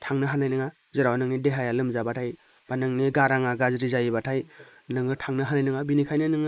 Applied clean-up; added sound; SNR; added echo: neural mask model Resemble Enhance denoiser.